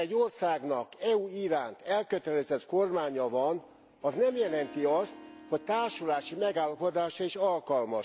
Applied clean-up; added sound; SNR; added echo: none; Harp; 19 dB; none.